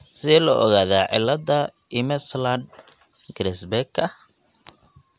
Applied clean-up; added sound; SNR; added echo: none; none; none; none.